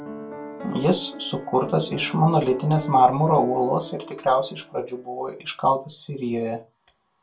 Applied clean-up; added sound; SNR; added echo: none; Piano; 15 dB; reverberation time 0.2 s.